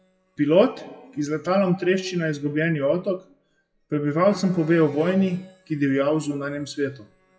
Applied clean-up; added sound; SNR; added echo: classical method WPE with log-MMSE.